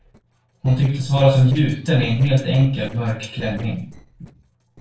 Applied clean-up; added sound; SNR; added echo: neural separator model SepFormer DNS4.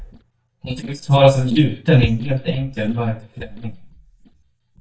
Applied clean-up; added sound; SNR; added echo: neural mask model DeepFilterNet 3.